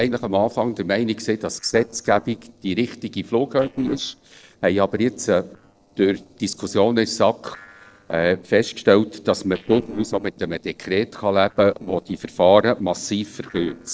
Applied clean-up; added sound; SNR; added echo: neural separator model SepFormer DNS4.